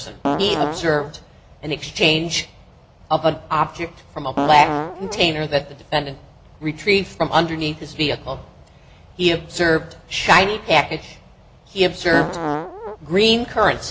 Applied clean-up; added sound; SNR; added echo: none; Fart; 3 dB; none.